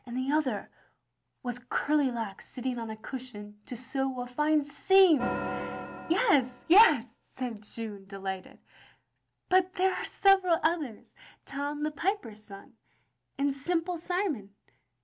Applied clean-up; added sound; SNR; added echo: none; Organ; 8 dB; none.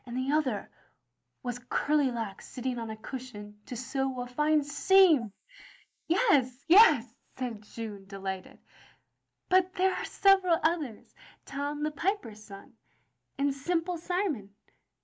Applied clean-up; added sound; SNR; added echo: neural mask model Resemble Enhance denoiser.